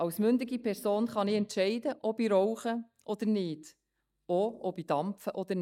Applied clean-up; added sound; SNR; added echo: neural mask model DeepFilterNet 3.